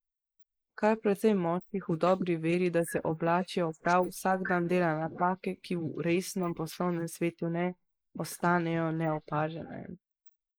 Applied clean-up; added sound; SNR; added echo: neural mask model Resemble Enhance denoiser.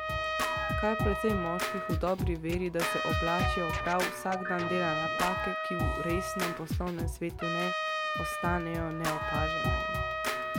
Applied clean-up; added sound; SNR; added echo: none; Scratching (performance technique) + Trumpet; -2 dB; none.